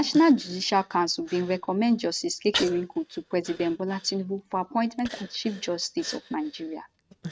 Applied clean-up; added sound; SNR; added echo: neural mask model RNNoise.